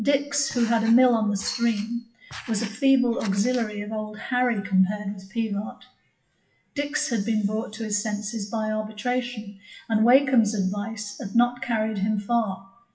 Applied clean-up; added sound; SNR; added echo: classical method WPE with log-MMSE.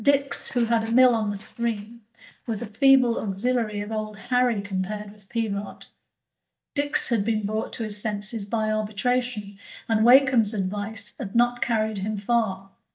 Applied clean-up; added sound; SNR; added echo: neural mask model DeepFilterNet 3.